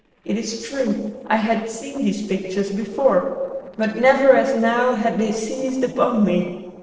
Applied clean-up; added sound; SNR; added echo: neural separator model SepFormer DNS4.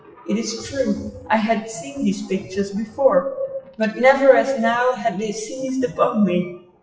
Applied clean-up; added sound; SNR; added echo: classical method WPE with log-MMSE.